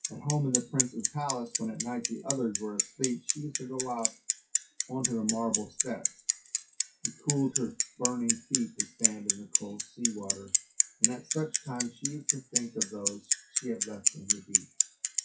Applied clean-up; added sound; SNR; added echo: classical method WPE with log-MMSE.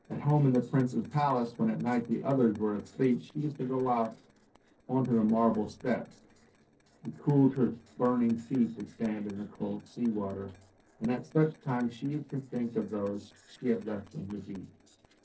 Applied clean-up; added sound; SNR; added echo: neural separator model SepFormer DNS4.